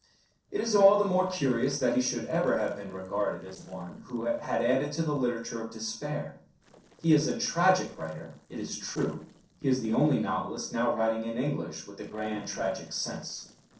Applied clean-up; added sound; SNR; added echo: neural separator model SepFormer DNS4.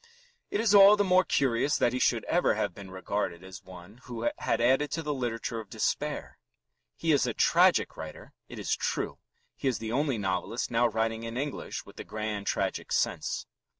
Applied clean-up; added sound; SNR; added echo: none; none; none; none.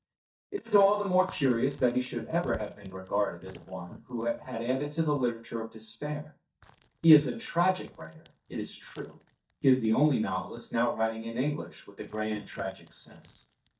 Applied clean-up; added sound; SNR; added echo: neural mask model DeepFilterNet 3.